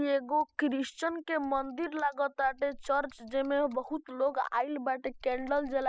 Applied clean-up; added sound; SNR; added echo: classical method spectral subtraction.